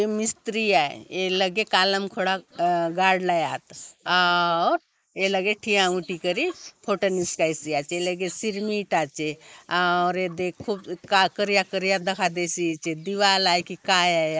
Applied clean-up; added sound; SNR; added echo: neural mask model Resemble Enhance denoiser.